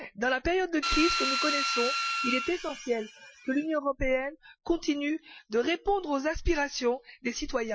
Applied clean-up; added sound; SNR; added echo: classical method Wiener filter.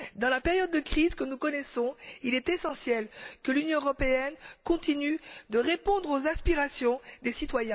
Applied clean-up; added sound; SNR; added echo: none; none; none; none.